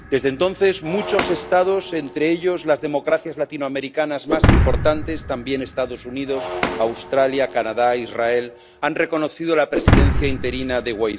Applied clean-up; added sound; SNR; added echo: none; Shatter; 2 dB; none.